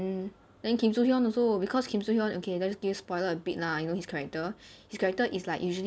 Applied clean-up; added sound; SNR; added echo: none; none; none; none.